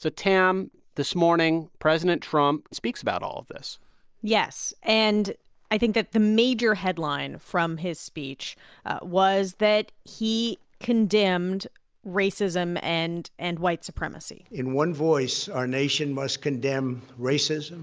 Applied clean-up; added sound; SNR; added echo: none; none; none; none.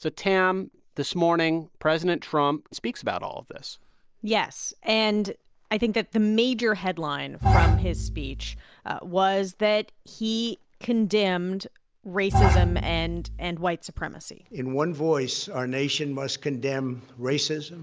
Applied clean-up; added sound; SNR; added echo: none; Bowed string instrument; -4 dB; none.